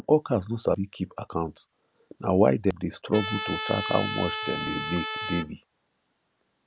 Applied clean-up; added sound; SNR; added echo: none; Trumpet; 5 dB; none.